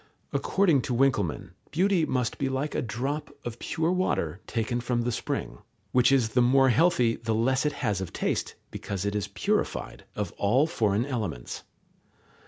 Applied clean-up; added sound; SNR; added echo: none; none; none; none.